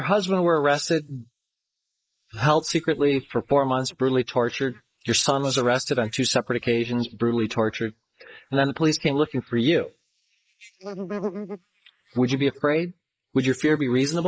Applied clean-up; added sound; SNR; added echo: neural mask model Resemble Enhance denoiser.